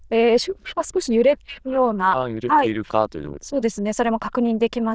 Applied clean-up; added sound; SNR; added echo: neural diffusion model UNIVERSE++.